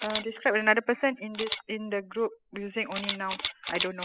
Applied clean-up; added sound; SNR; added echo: classical method spectral subtraction.